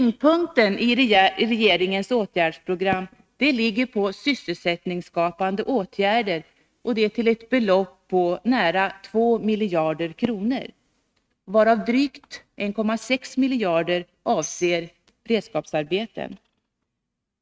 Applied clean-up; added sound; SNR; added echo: neural mask model RNNoise.